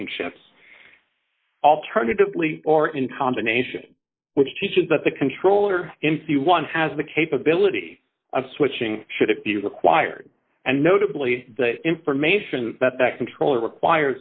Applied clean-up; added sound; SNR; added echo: neural mask model Resemble Enhance denoiser.